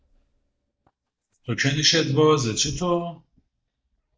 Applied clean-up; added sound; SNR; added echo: neural mask model DeepFilterNet 3.